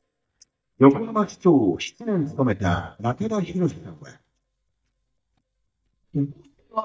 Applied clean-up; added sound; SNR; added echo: neural mask model DeepFilterNet 3.